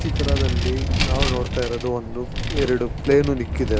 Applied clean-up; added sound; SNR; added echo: none; Vehicle; -1 dB; none.